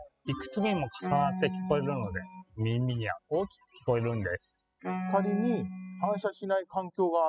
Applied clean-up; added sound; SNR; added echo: classical method spectral subtraction.